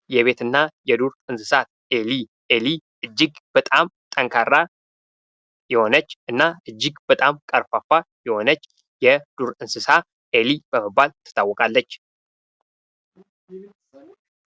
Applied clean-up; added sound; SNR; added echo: none; none; none; none.